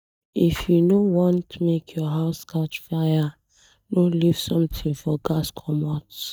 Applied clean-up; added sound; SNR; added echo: neural mask model DeepFilterNet 3.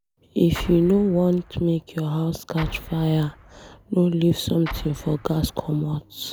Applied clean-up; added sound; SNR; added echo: none; Explosion; 15 dB; none.